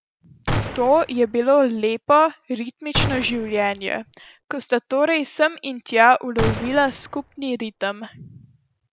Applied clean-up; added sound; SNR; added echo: none; Gunshot, gunfire; 7 dB; none.